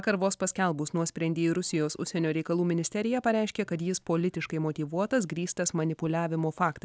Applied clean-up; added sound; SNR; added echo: none; none; none; none.